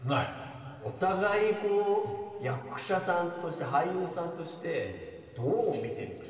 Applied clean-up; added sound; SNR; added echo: none; none; none; reverberation time 2.5 s.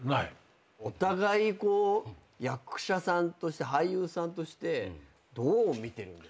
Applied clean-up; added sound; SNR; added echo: none; none; none; none.